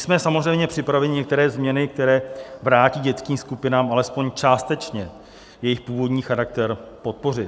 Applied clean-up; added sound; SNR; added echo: none; none; none; none.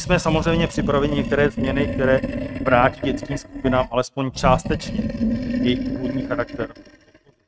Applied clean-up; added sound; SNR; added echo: neural mask model RNNoise.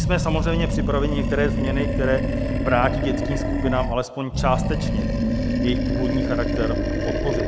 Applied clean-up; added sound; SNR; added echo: none; Animal; -3 dB; none.